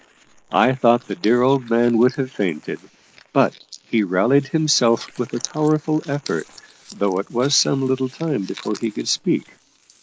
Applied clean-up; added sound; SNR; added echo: neural mask model Resemble Enhance denoiser.